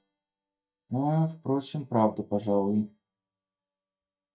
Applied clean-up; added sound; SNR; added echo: neural mask model DeepFilterNet 3.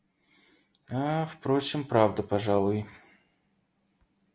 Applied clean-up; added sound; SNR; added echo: none; none; none; none.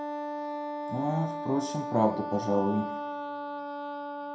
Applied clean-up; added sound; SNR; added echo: none; Wind instrument, woodwind instrument; 3 dB; reverberation time 0.5 s.